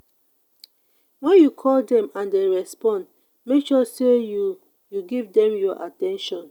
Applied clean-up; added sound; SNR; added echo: none; none; none; none.